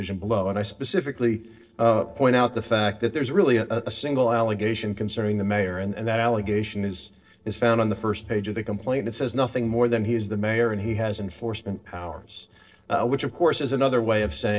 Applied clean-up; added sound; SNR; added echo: neural separator model SepFormer DNS4.